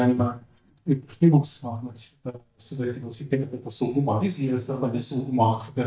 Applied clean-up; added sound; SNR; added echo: neural mask model DeepFilterNet 3.